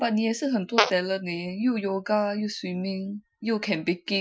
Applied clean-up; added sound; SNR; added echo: classical method Wiener filter.